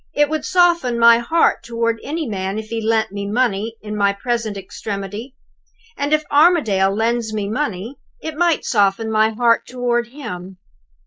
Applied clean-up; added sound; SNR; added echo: neural mask model Resemble Enhance denoiser.